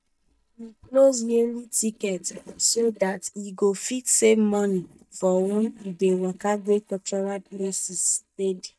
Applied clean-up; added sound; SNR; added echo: neural mask model DeepFilterNet 3.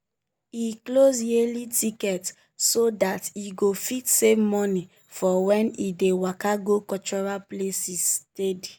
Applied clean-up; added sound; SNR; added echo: none; none; none; none.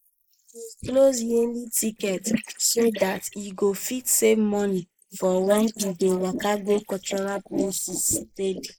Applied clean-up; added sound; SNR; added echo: neural mask model Resemble Enhance denoiser.